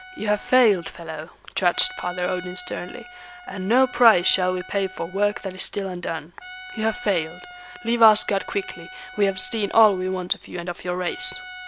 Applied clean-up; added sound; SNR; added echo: none; Trumpet; 18 dB; none.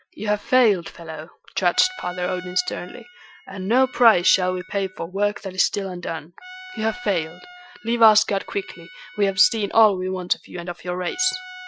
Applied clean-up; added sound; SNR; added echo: classical method Wiener filter.